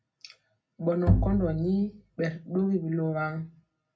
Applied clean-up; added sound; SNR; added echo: none; Bowed string instrument; -1 dB; reverberation time 0.4 s.